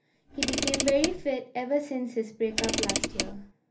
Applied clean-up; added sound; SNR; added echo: none; Mechanisms / Car; 0 dB; reverberation time 0.3 s.